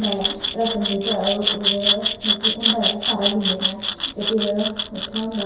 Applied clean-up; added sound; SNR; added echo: none; Glass; -1 dB; reverberation time 0.7 s.